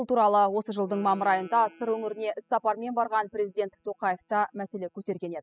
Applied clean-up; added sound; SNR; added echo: classical method spectral subtraction.